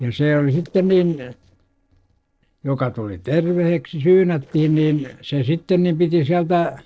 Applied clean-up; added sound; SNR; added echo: neural separator model SepFormer DNS4.